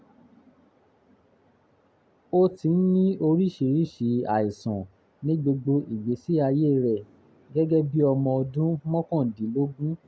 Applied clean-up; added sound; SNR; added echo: none; none; none; none.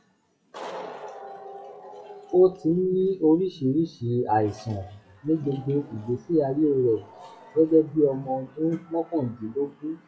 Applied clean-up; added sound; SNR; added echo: classical method WPE with log-MMSE.